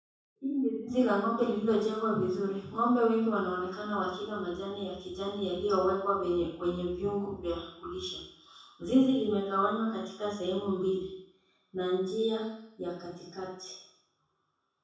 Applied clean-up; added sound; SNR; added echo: none; none; none; reverberation time 0.7 s.